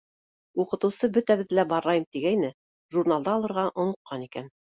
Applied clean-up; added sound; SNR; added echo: none; none; none; none.